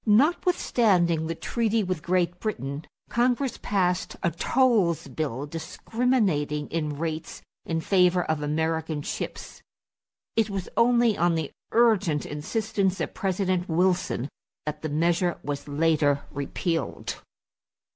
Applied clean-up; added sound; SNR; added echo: none; none; none; none.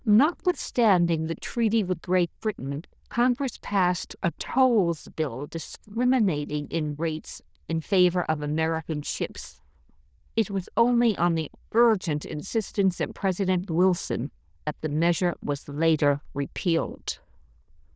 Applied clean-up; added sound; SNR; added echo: neural diffusion model UNIVERSE++.